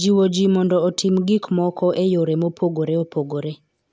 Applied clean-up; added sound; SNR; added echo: none; none; none; none.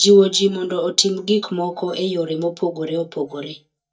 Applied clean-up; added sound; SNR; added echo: neural mask model DeepFilterNet 3.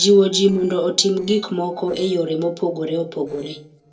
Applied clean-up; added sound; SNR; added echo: neural separator model SepFormer DNS4.